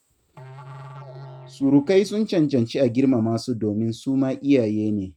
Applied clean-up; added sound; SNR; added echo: neural mask model RNNoise.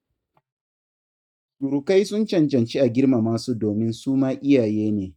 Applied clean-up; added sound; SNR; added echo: neural mask model DeepFilterNet 3.